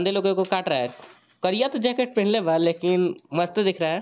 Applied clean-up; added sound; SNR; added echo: none; none; none; none.